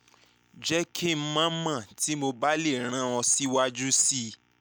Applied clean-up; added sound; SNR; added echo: none; none; none; none.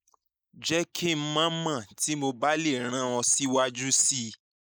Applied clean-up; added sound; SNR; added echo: neural mask model Resemble Enhance denoiser.